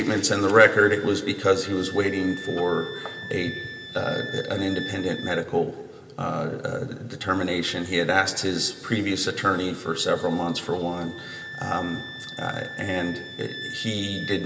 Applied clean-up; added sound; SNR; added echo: none; Wind instrument, woodwind instrument; 14 dB; reverberation time 1.8 s.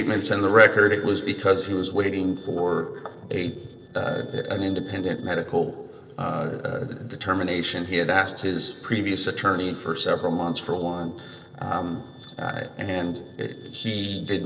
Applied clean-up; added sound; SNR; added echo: neural separator model SepFormer DNS4.